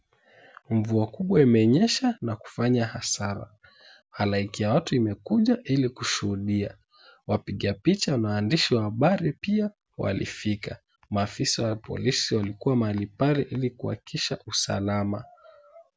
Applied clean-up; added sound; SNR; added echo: none; none; none; none.